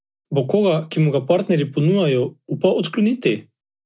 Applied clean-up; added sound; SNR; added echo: none; none; none; none.